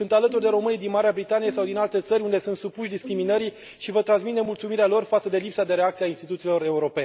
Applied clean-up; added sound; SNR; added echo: none; Bowed string instrument; 18 dB; none.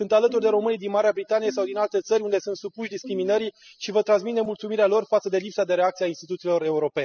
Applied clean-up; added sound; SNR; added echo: classical method spectral subtraction.